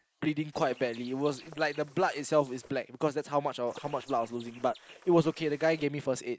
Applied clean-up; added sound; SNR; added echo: neural mask model Resemble Enhance denoiser.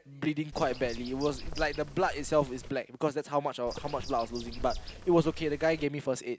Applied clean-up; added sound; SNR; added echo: none; Bird; 10 dB; none.